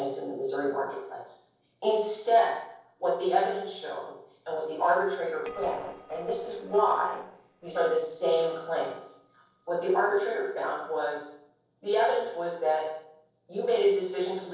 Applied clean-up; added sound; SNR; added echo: neural separator model SepFormer DNS4.